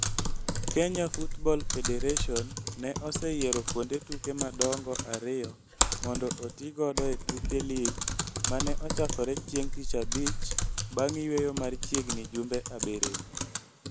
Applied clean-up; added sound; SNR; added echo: none; Typing; -1 dB; none.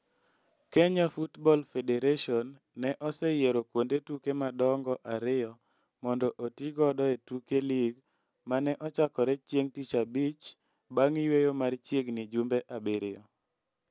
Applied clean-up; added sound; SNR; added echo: none; none; none; none.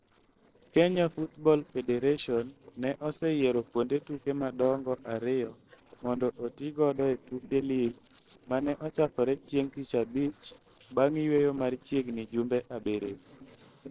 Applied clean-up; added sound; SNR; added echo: neural separator model SepFormer DNS4.